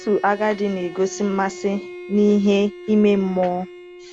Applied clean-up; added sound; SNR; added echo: none; Bowed string instrument; 16 dB; none.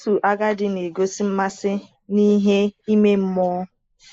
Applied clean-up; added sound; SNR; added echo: neural mask model Resemble Enhance denoiser.